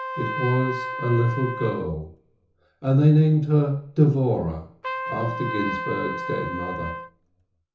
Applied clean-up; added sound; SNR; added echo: none; Trumpet; 9 dB; reverberation time 0.7 s.